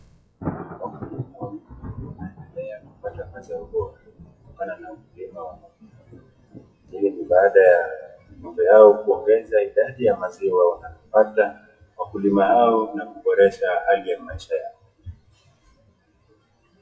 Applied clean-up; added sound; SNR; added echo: classical method WPE with log-MMSE.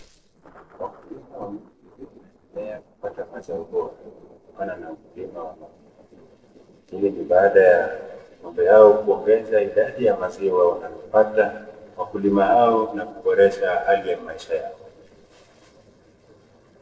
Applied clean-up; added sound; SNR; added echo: neural separator model SepFormer DNS4.